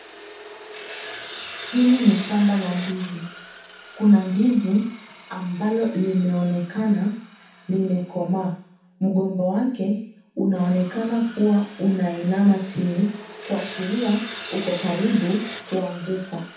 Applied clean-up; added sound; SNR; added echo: none; Sawing; 17 dB; reverberation time 0.7 s.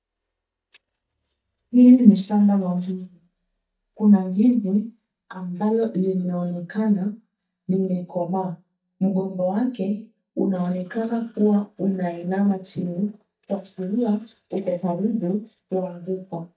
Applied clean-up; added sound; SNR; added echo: neural mask model DeepFilterNet 3.